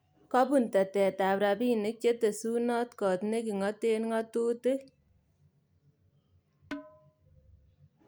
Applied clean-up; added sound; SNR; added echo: none; Percussion; 14 dB; none.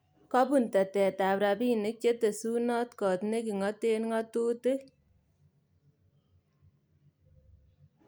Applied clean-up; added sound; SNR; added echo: none; none; none; none.